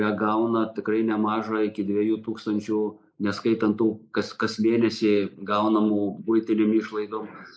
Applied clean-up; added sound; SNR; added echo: neural mask model Resemble Enhance denoiser.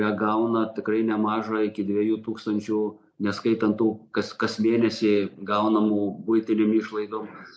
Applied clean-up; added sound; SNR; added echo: none; none; none; none.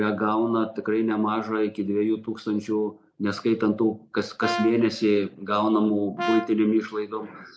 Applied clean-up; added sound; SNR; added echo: none; Brass instrument; 8 dB; none.